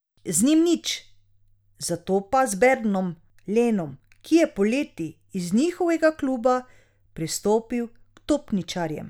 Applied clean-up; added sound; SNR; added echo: none; none; none; none.